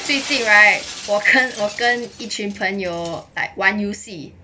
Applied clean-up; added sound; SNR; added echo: none; Shatter; 15 dB; none.